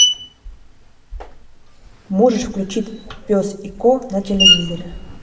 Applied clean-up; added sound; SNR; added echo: none; Screech; 1 dB; reverberation time 0.7 s.